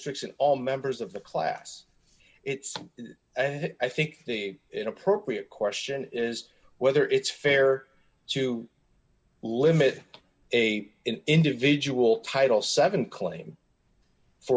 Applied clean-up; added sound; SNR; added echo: none; none; none; none.